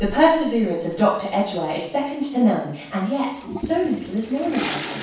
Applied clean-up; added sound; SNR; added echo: none; Toilet flush; 13 dB; reverberation time 0.7 s.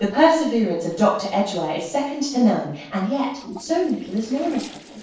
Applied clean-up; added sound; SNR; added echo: neural separator model SepFormer DNS4.